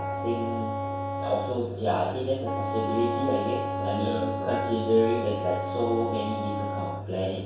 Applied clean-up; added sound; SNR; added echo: none; Wind instrument, woodwind instrument; 4 dB; reverberation time 0.7 s.